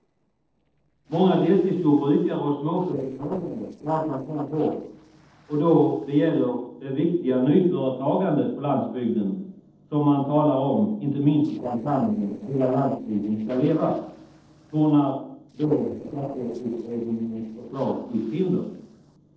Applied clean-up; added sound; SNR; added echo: neural separator model SepFormer DNS4.